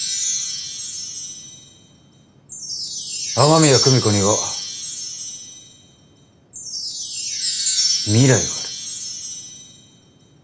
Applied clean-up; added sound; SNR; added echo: none; Wind chime; 2 dB; none.